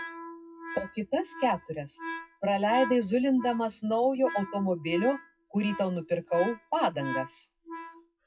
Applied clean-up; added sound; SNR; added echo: classical method WPE with log-MMSE.